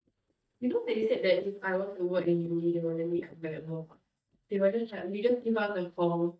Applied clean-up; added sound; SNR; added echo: neural mask model DeepFilterNet 3.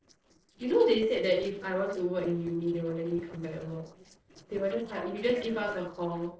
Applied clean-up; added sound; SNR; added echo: neural separator model SepFormer DNS4.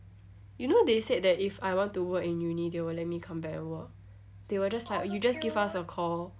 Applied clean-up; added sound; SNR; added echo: none; none; none; none.